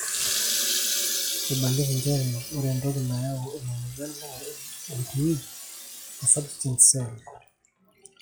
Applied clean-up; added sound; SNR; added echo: classical method log-MMSE.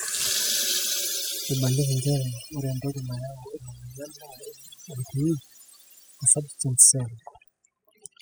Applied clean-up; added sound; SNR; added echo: classical method spectral subtraction.